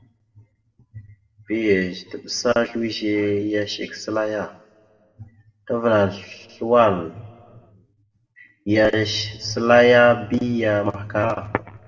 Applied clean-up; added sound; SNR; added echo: none; none; none; reverberation time 1.3 s.